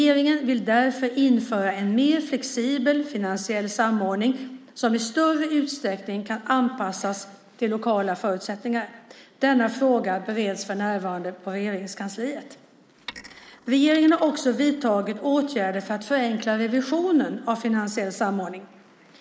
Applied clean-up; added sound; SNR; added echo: neural mask model Resemble Enhance denoiser.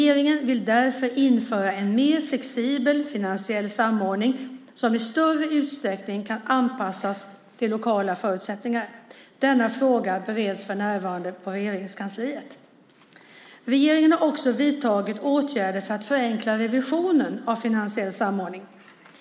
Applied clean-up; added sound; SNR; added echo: none; none; none; none.